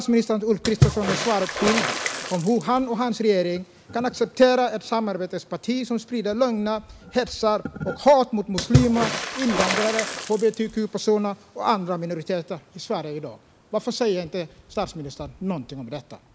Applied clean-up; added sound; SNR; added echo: none; Water / Splash, splatter; 6 dB; none.